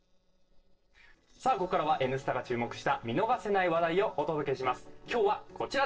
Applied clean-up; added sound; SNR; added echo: neural separator model SepFormer DNS4.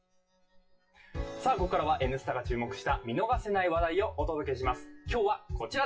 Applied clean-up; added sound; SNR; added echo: classical method WPE with log-MMSE.